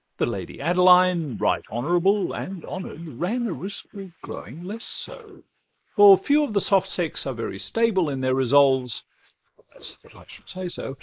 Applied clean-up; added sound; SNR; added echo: neural mask model Resemble Enhance denoiser.